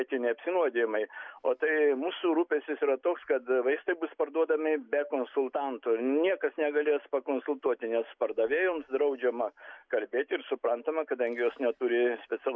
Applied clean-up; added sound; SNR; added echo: none; none; none; none.